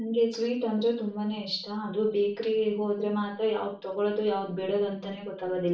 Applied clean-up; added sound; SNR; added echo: none; none; none; reverberation time 0.4 s.